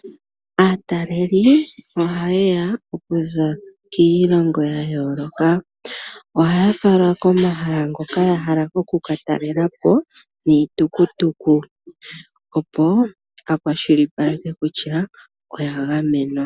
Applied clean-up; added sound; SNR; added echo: none; none; none; none.